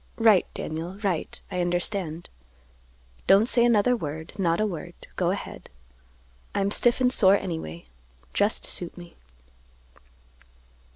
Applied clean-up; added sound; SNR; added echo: none; none; none; none.